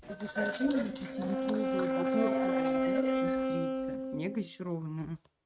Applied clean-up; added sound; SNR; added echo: neural mask model RNNoise.